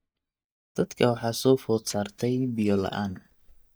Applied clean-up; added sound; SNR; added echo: neural mask model DeepFilterNet 3.